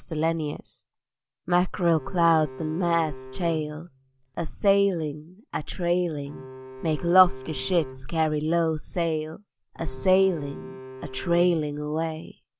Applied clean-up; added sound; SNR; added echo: none; Bowed string instrument; 16 dB; none.